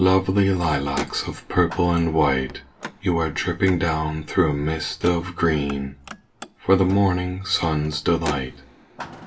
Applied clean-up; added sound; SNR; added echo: none; Car; 17 dB; reverberation time 0.2 s.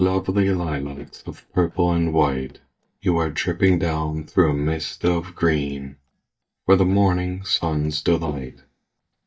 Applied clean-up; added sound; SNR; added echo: neural mask model DeepFilterNet 3.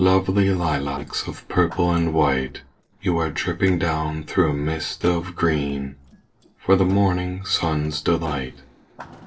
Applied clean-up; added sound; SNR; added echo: neural separator model SepFormer DNS4.